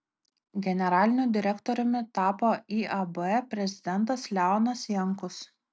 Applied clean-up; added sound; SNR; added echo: none; none; none; none.